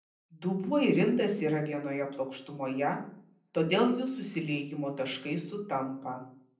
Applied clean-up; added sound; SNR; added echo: none; none; none; reverberation time 0.6 s.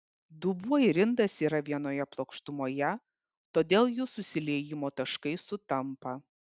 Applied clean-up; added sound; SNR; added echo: none; none; none; none.